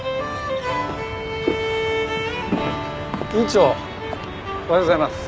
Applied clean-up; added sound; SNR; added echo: none; none; none; none.